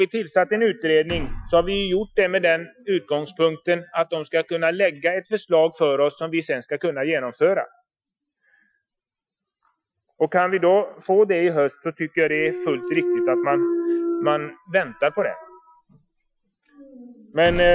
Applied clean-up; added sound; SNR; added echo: classical method Wiener filter.